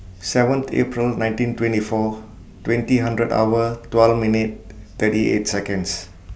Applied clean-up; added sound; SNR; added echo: none; none; none; none.